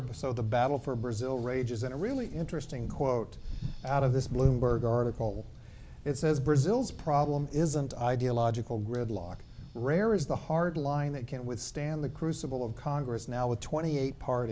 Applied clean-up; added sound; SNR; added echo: none; none; none; none.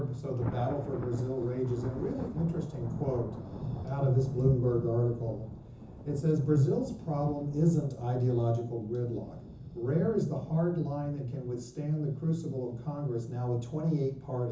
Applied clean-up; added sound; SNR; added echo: none; Thunder; 14 dB; reverberation time 0.6 s.